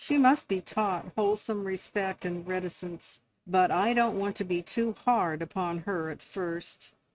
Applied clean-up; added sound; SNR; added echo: neural mask model RNNoise.